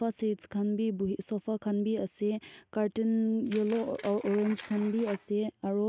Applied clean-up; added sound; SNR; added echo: neural mask model RNNoise.